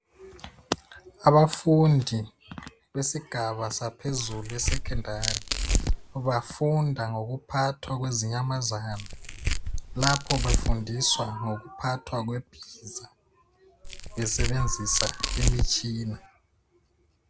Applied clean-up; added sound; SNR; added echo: none; Tearing; 0 dB; none.